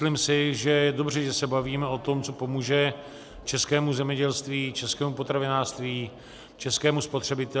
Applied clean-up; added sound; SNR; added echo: none; none; none; none.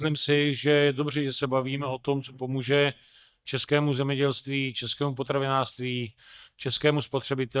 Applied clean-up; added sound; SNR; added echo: neural mask model DeepFilterNet 3.